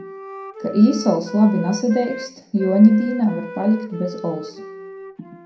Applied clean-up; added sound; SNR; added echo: none; Wind instrument, woodwind instrument; 15 dB; reverberation time 0.5 s.